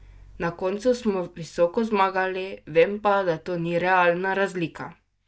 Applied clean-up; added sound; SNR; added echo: neural mask model DeepFilterNet 3.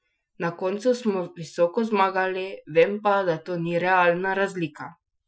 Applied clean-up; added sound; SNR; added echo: classical method Wiener filter.